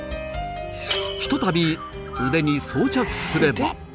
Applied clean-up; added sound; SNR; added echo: none; Bird + Bowed string instrument; 12 dB; none.